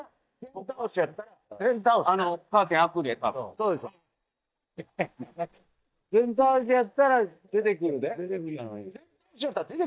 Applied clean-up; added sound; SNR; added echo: neural mask model DeepFilterNet 3.